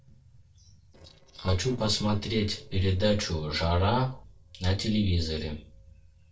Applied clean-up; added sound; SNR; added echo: neural separator model SepFormer DNS4.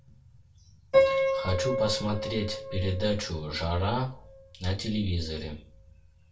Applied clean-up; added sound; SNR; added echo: none; Piano; 1 dB; reverberation time 0.2 s.